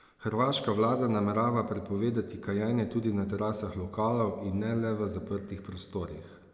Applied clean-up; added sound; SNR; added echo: none; none; none; none.